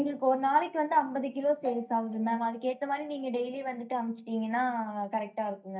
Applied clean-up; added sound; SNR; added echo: neural mask model DeepFilterNet 3.